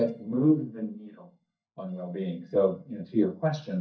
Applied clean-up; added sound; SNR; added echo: neural mask model DeepFilterNet 3.